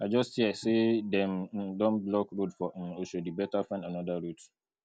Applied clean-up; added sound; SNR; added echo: none; none; none; none.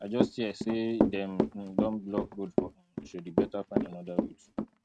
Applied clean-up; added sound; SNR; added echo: neural mask model RNNoise.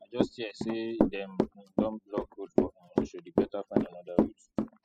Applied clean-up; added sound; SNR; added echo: classical method spectral subtraction.